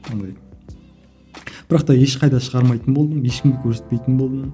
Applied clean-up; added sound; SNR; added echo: none; none; none; none.